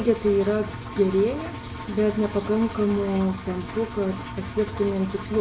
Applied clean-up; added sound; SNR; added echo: none; Engine; 10 dB; none.